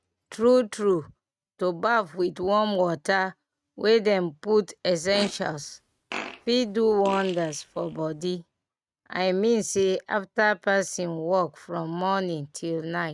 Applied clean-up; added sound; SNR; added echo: neural mask model RNNoise.